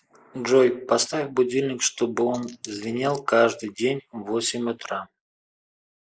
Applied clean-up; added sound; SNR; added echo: neural mask model Resemble Enhance denoiser.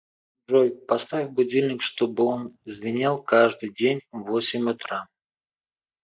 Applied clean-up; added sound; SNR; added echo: neural mask model DeepFilterNet 3.